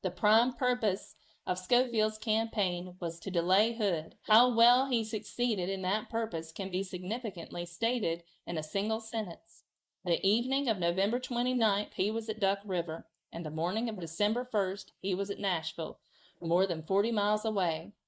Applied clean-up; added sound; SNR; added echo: neural mask model Resemble Enhance denoiser.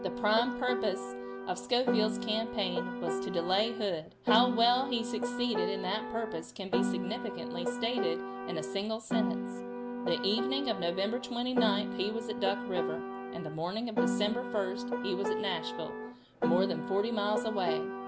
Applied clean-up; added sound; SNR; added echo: none; Piano; 2 dB; none.